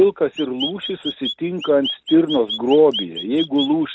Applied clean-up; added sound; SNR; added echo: none; Chirp, tweet; 11 dB; none.